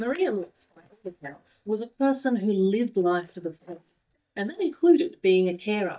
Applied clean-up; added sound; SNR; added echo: neural mask model DeepFilterNet 3.